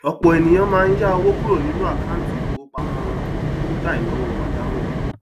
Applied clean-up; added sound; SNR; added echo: none; Wind; 2 dB; none.